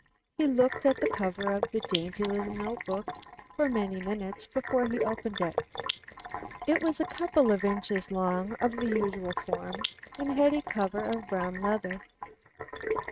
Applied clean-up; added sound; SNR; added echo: neural mask model RNNoise.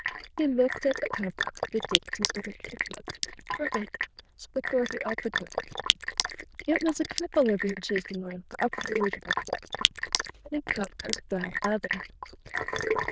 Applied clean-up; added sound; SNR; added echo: neural diffusion model UNIVERSE++.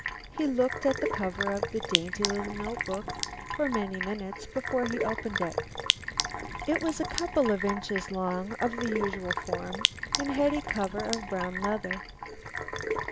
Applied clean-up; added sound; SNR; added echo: none; Sink (filling or washing); 2 dB; none.